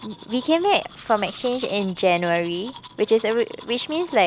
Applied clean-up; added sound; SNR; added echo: none; Domestic sounds, home sounds; 18 dB; none.